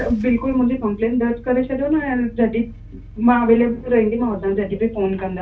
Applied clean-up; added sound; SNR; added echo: none; Engine starting / Car; 17 dB; reverberation time 0.3 s.